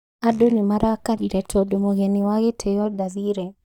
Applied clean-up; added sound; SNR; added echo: neural mask model DeepFilterNet 3.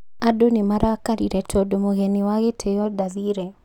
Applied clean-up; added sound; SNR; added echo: none; none; none; none.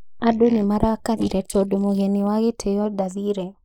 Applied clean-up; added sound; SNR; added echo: neural mask model Resemble Enhance denoiser.